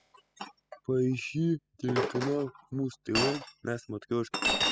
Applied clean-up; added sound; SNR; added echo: classical method spectral subtraction.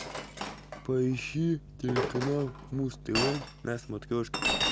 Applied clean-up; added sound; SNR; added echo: none; Chink, clink; 3 dB; none.